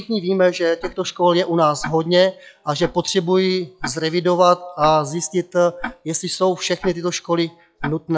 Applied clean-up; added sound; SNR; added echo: classical method log-MMSE.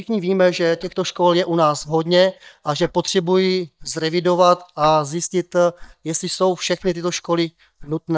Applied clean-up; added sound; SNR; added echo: neural mask model DeepFilterNet 3.